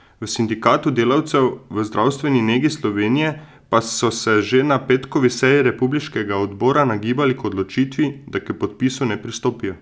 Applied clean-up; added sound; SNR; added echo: none; none; none; none.